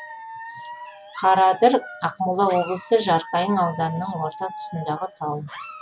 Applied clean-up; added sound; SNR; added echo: none; Alarm / Dog; 15 dB; none.